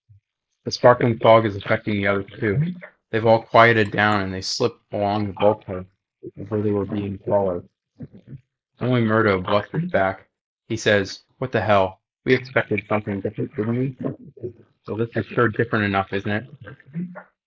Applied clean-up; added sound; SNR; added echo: neural mask model Resemble Enhance denoiser.